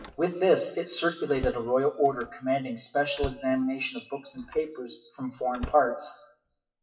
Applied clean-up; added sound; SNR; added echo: classical method WPE with log-MMSE.